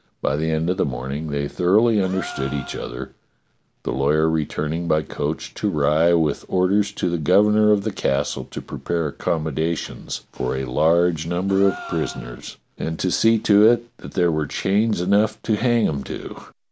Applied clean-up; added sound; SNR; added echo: none; Gasp; 17 dB; none.